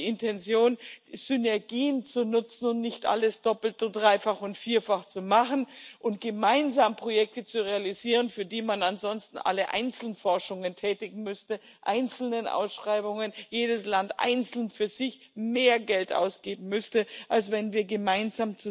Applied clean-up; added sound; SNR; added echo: none; none; none; none.